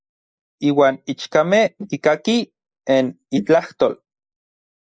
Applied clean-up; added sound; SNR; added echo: neural mask model Resemble Enhance denoiser.